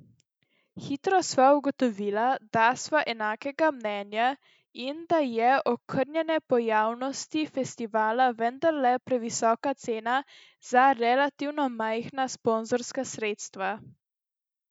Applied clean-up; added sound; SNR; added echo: none; none; none; none.